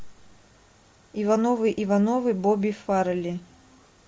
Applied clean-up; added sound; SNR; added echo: none; none; none; none.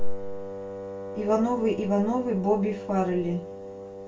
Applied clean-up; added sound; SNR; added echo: none; Wind instrument, woodwind instrument; 11 dB; reverberation time 0.2 s.